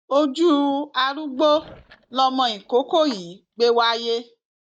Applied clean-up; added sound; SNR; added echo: neural mask model DeepFilterNet 3.